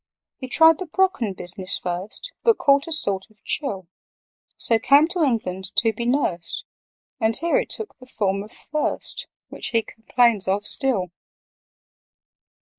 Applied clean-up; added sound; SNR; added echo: neural mask model Resemble Enhance denoiser.